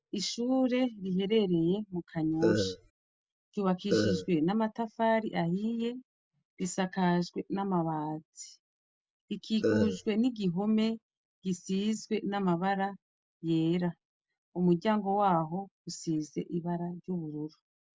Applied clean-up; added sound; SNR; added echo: none; Burping, eructation; -1 dB; none.